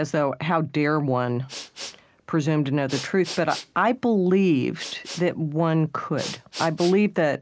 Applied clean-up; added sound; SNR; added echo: none; Respiratory sounds; 16 dB; none.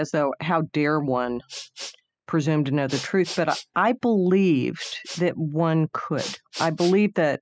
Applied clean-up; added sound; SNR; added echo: classical method spectral subtraction.